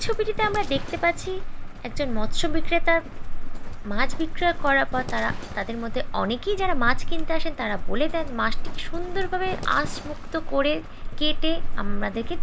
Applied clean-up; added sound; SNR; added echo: none; Livestock, farm animals, working animals; -3 dB; none.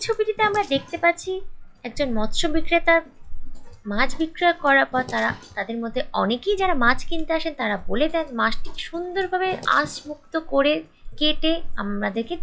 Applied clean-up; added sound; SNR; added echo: classical method log-MMSE.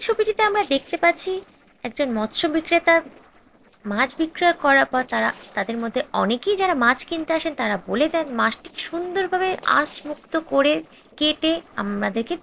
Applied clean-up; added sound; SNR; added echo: neural separator model SepFormer DNS4.